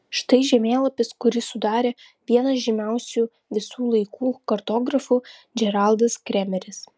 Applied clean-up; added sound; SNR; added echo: none; none; none; none.